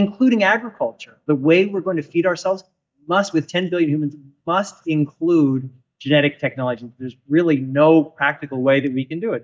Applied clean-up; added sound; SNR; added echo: neural mask model DeepFilterNet 3.